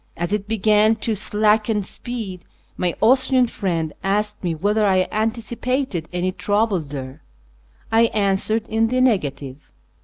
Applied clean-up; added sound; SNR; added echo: none; none; none; none.